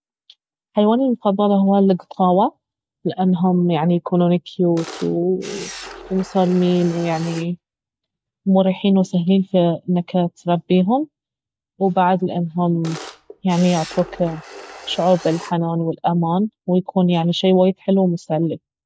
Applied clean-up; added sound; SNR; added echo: none; Camera; 17 dB; none.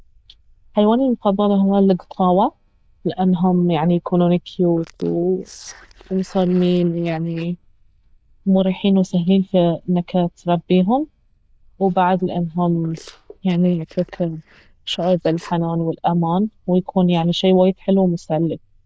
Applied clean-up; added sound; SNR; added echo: neural diffusion model UNIVERSE++.